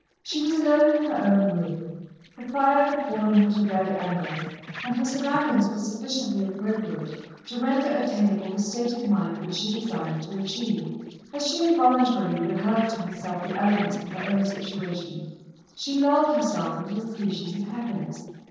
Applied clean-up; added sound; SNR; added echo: neural separator model SepFormer DNS4.